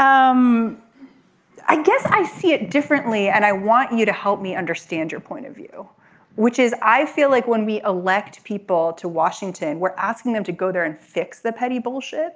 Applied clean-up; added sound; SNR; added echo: none; none; none; none.